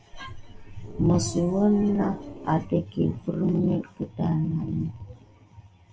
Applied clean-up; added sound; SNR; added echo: none; Growling; 12 dB; reverberation time 0.1 s.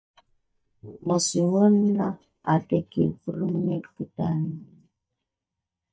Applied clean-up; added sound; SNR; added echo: neural mask model DeepFilterNet 3.